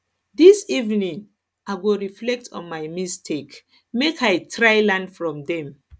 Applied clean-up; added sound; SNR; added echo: none; none; none; none.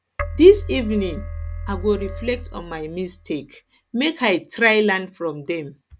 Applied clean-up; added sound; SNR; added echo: none; Keyboard (musical); 10 dB; none.